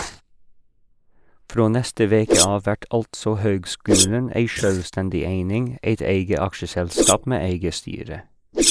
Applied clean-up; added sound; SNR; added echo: neural mask model Resemble Enhance denoiser.